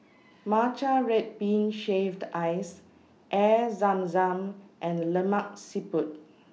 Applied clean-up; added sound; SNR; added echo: none; none; none; none.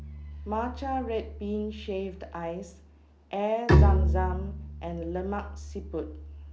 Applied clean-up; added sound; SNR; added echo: none; Bowed string instrument; -5 dB; none.